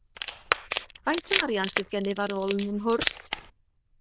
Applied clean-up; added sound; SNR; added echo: neural diffusion model UNIVERSE++.